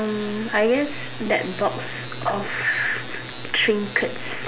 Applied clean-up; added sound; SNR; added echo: none; none; none; none.